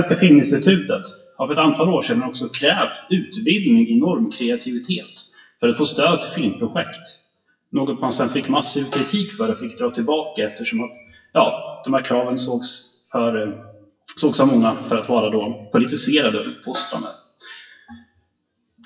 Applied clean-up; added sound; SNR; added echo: classical method WPE with log-MMSE.